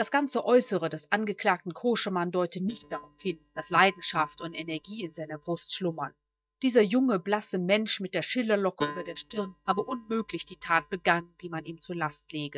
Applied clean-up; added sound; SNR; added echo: neural mask model DeepFilterNet 3.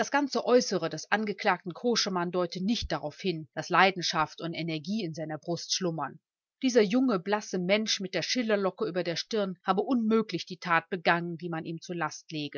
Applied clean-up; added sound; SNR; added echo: none; none; none; none.